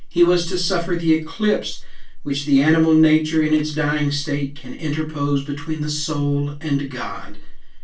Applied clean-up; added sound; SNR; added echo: neural separator model SepFormer DNS4.